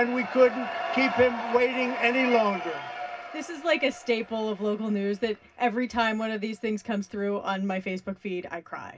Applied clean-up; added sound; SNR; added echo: none; none; none; reverberation time 0.4 s.